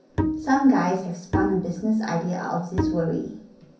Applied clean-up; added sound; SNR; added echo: none; Bowed string instrument; 5 dB; reverberation time 0.6 s.